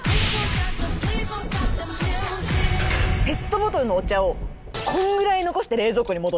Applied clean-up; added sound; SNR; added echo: none; Thunder / Rain; 9 dB; none.